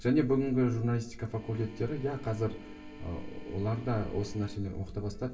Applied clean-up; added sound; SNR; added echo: none; Organ; 17 dB; reverberation time 0.2 s.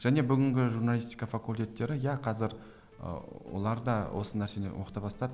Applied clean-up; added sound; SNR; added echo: none; none; none; none.